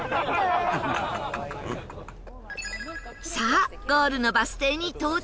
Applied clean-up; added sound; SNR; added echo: none; Livestock, farm animals, working animals; 16 dB; none.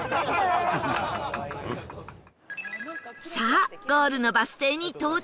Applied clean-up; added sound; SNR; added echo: none; none; none; none.